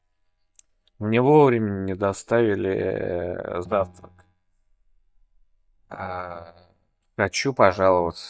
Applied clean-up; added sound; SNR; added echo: neural mask model DeepFilterNet 3.